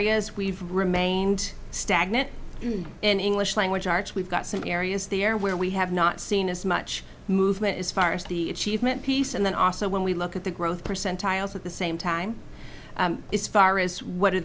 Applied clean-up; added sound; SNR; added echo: none; Drawer open or close; 19 dB; none.